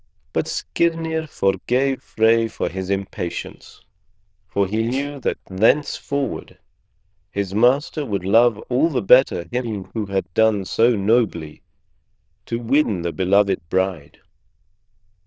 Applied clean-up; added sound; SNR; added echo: neural diffusion model UNIVERSE++.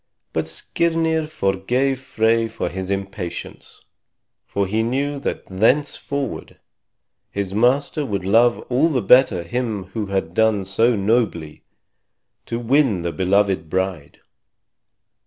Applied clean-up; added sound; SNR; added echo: none; none; none; none.